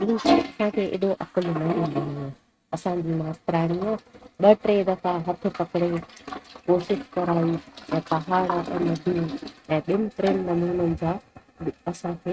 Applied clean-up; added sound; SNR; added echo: neural mask model RNNoise.